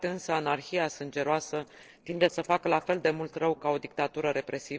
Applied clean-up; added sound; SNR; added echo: neural separator model SepFormer DNS4.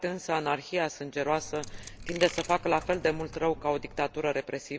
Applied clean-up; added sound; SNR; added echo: none; Coin (dropping); 13 dB; none.